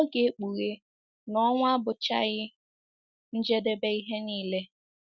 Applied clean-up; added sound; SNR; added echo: none; none; none; none.